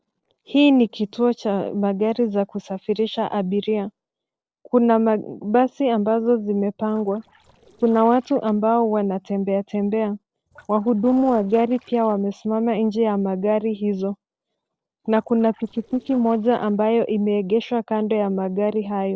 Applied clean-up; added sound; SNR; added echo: neural separator model SepFormer DNS4.